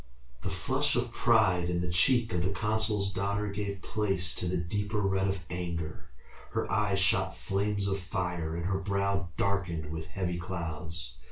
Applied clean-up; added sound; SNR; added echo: none; none; none; reverberation time 0.2 s.